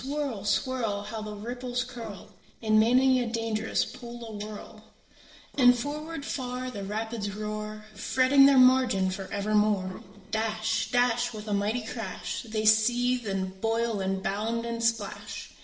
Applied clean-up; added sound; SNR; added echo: neural separator model SepFormer DNS4.